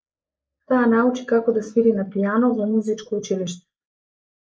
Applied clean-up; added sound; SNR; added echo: neural mask model Resemble Enhance denoiser.